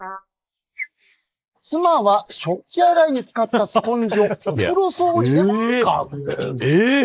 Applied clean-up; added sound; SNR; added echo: neural mask model Resemble Enhance denoiser.